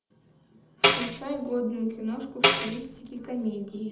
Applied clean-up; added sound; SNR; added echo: none; Tambourine; -4 dB; reverberation time 0.8 s.